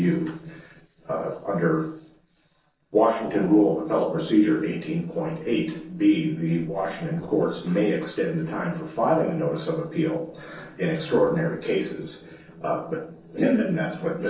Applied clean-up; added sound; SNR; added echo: neural separator model SepFormer DNS4.